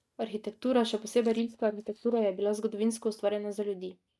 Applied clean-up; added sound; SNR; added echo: neural mask model DeepFilterNet 3.